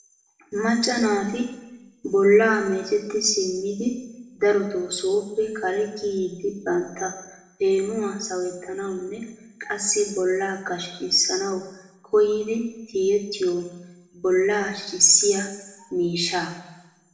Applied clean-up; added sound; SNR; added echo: none; none; none; reverberation time 1.0 s.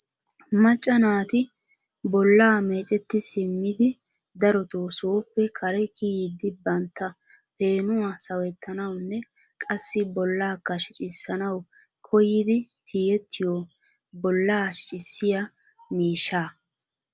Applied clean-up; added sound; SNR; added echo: none; none; none; none.